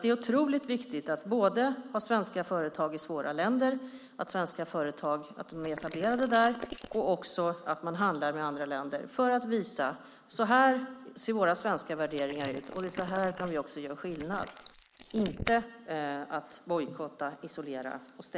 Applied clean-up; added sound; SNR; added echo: neural mask model Resemble Enhance denoiser.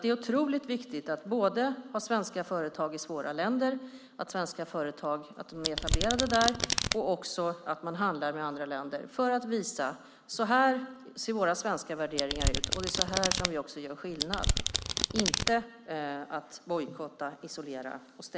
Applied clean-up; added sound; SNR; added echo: none; Domestic sounds, home sounds; -1 dB; none.